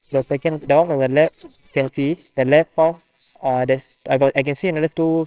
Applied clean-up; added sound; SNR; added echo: neural separator model SepFormer WHAMR!.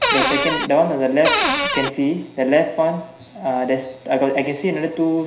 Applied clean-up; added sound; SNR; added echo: none; Cupboard open or close; -1 dB; reverberation time 0.5 s.